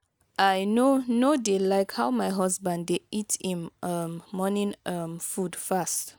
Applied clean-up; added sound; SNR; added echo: none; none; none; none.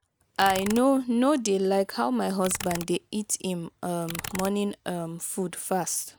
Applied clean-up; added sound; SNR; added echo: none; Computer keyboard; 14 dB; none.